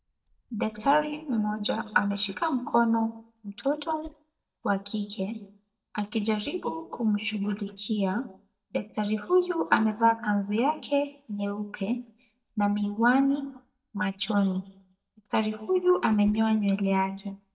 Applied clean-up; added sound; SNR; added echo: neural mask model DeepFilterNet 3.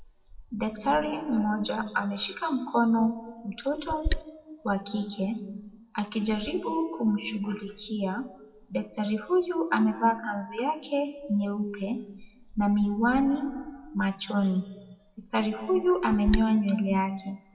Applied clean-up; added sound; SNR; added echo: classical method WPE with log-MMSE.